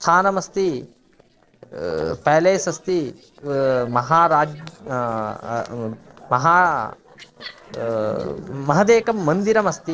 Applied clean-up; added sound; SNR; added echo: neural separator model SepFormer DNS4.